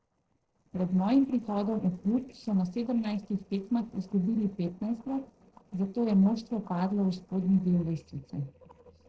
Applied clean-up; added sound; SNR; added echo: neural separator model SepFormer DNS4.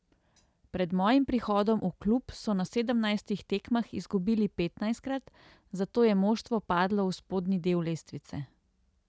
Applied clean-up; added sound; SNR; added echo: none; none; none; none.